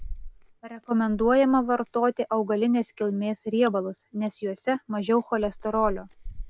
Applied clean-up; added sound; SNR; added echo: none; Chewing, mastication; 16 dB; none.